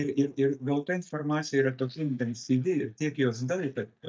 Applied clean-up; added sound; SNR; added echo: neural mask model DeepFilterNet 3.